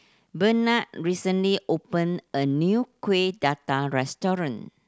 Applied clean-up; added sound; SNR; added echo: none; none; none; none.